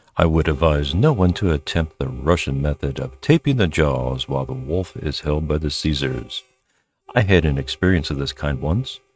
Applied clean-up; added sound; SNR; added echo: neural mask model RNNoise.